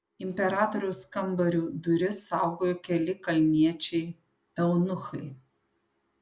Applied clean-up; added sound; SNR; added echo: none; none; none; none.